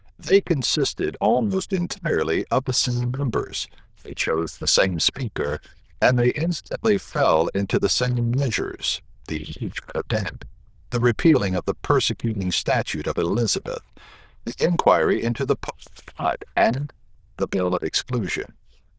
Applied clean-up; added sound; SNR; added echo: neural diffusion model UNIVERSE++.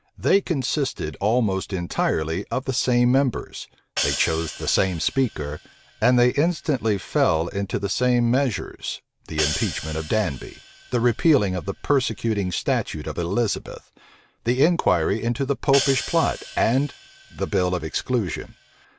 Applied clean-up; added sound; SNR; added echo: none; Hi-hat; 12 dB; none.